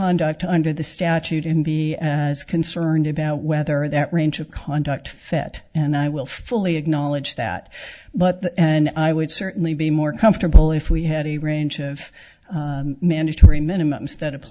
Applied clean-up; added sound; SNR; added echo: none; none; none; none.